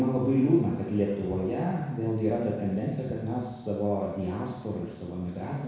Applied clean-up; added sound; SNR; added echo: none; none; none; reverberation time 1.1 s.